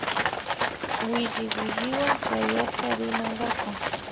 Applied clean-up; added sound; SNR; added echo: none; Livestock, farm animals, working animals; -3 dB; none.